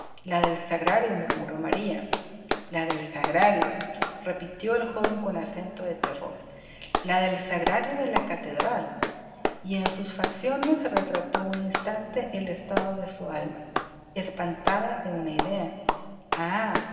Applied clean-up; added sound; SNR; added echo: none; Clapping; 4 dB; reverberation time 2.4 s.